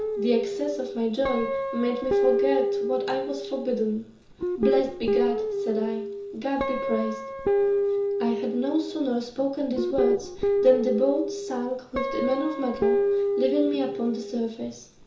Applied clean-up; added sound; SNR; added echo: none; Guitar; 0 dB; reverberation time 0.7 s.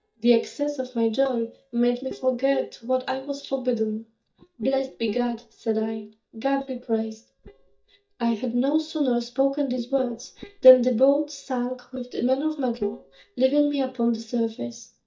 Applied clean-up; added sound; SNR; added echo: neural mask model DeepFilterNet 3.